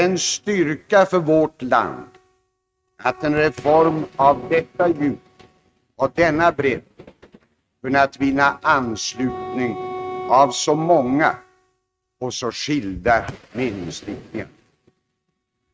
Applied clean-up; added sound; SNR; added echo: neural mask model RNNoise.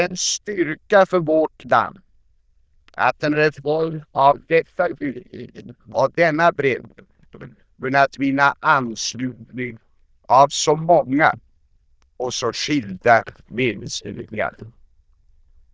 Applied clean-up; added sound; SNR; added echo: neural diffusion model UNIVERSE++.